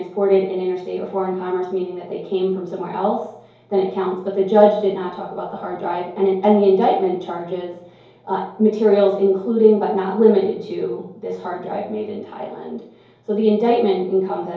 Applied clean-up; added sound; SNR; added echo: none; none; none; reverberation time 2.4 s.